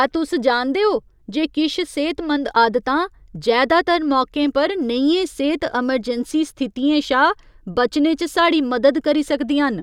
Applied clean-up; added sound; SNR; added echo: none; none; none; none.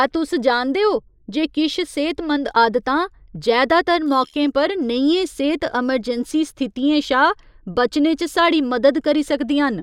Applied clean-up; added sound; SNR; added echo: neural mask model Resemble Enhance denoiser.